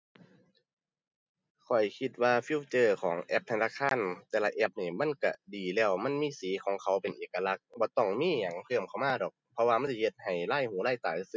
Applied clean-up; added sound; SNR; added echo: none; none; none; none.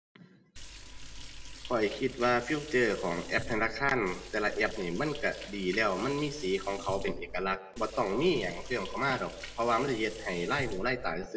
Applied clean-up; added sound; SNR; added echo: none; Liquid; 11 dB; reverberation time 0.9 s.